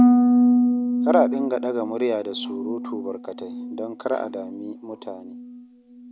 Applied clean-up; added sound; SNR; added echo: none; Harp; -5 dB; none.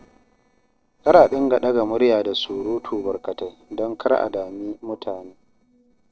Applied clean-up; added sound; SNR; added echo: neural separator model SepFormer DNS4.